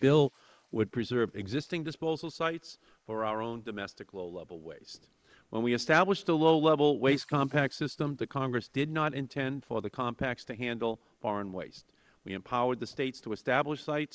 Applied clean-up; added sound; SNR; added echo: neural mask model Resemble Enhance denoiser.